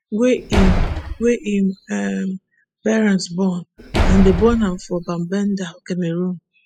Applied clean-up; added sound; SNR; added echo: classical method spectral subtraction.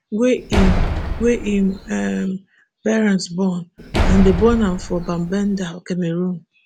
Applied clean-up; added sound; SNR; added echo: none; Slam; 1 dB; none.